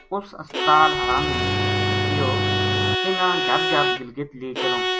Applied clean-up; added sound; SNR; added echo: none; Bowed string instrument + Engine starting; -2 dB; none.